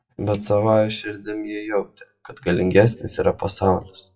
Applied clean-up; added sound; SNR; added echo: classical method WPE with log-MMSE.